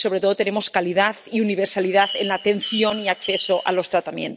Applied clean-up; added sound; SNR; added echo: none; Bird; 10 dB; none.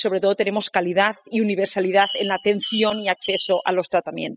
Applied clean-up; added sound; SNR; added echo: classical method spectral subtraction.